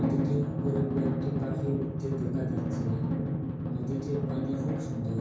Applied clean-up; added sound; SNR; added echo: none; Drum; -4 dB; reverberation time 0.5 s.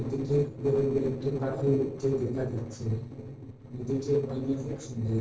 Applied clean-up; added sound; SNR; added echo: neural separator model SepFormer DNS4.